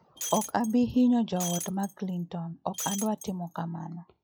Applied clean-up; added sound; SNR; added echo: classical method log-MMSE.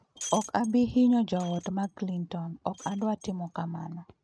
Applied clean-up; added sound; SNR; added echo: neural mask model RNNoise.